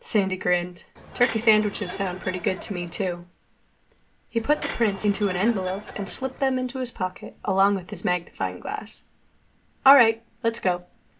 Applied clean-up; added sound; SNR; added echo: none; Door / Chime; 5 dB; none.